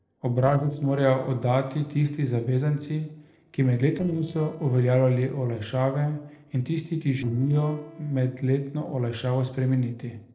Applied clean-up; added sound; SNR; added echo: neural separator model SepFormer DNS4.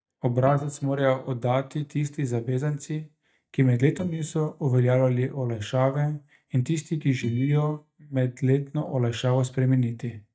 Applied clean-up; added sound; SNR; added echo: neural mask model DeepFilterNet 3.